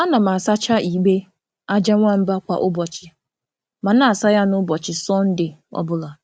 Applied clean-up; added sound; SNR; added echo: none; none; none; none.